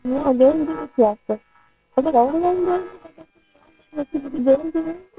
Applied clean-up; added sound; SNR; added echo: neural separator model SepFormer WHAMR!.